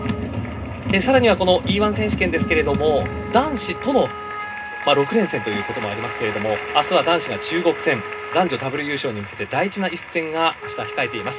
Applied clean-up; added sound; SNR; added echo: none; Wind instrument, woodwind instrument; 14 dB; reverberation time 0.2 s.